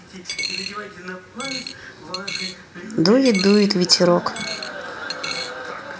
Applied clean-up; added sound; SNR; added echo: none; Coin (dropping); 11 dB; none.